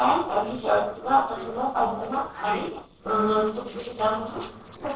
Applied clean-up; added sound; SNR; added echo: neural separator model SepFormer DNS4.